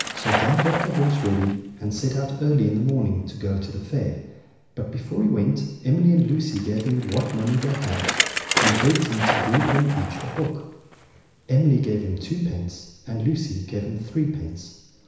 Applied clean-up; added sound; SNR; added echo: none; Bicycle; 7 dB; reverberation time 1.0 s.